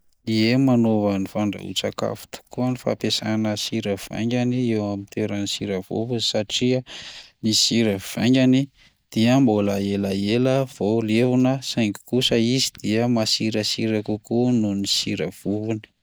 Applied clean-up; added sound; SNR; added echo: neural mask model DeepFilterNet 3.